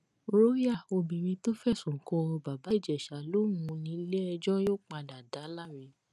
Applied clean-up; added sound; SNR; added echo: none; none; none; none.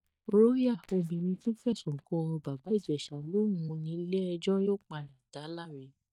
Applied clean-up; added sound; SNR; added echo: neural mask model DeepFilterNet 3.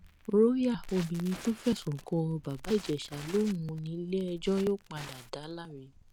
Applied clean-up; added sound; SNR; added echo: none; Crackle; 17 dB; none.